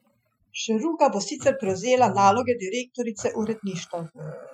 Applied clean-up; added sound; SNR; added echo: classical method Wiener filter.